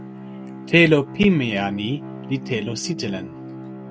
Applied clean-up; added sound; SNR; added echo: neural mask model RNNoise.